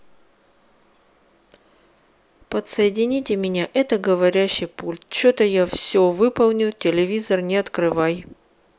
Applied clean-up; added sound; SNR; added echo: none; none; none; none.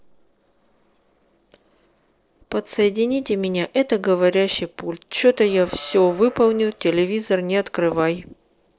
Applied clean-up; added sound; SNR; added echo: neural separator model SepFormer DNS4.